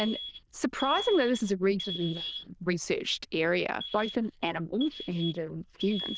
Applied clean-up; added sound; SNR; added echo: neural diffusion model UNIVERSE++.